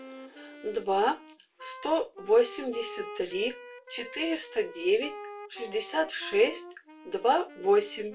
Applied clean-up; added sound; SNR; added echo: none; Wind instrument, woodwind instrument; 16 dB; reverberation time 0.2 s.